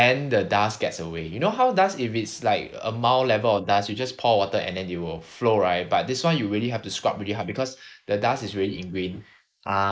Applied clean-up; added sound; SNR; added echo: neural mask model Resemble Enhance denoiser.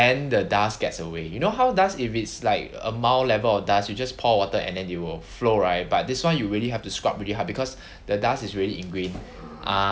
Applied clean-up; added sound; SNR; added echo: none; none; none; none.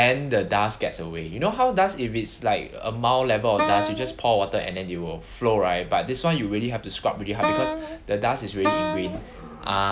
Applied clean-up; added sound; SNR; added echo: none; Wind instrument, woodwind instrument; 4 dB; none.